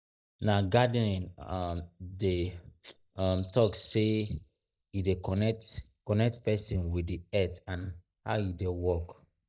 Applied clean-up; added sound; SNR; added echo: neural mask model DeepFilterNet 3.